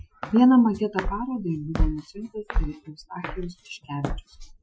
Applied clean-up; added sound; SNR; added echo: classical method Wiener filter.